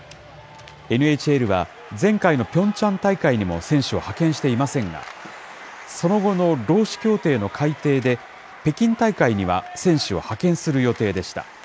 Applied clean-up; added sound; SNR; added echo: none; none; none; none.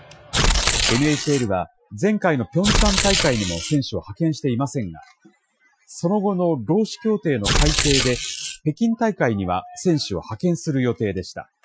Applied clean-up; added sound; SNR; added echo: classical method Wiener filter.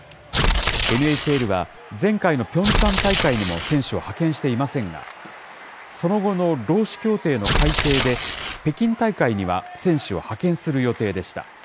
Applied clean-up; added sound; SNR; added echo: none; Tearing; -1 dB; none.